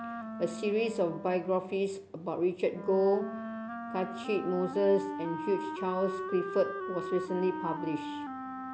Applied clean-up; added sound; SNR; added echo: none; Wind instrument, woodwind instrument; 7 dB; none.